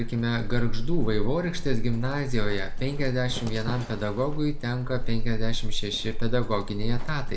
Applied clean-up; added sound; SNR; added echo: none; Livestock, farm animals, working animals; -3 dB; none.